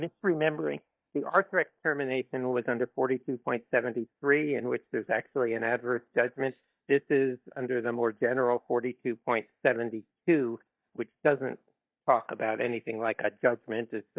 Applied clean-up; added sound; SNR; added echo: neural mask model DeepFilterNet 3.